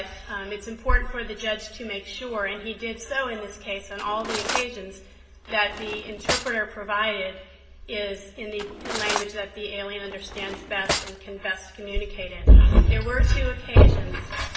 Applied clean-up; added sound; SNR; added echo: none; Cutlery, silverware; 11 dB; reverberation time 1.0 s.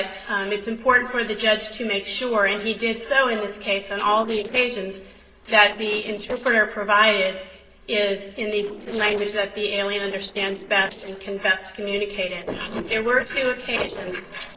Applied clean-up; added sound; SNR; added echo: neural separator model SepFormer DNS4.